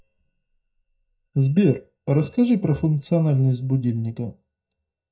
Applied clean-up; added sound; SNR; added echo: neural mask model DeepFilterNet 3.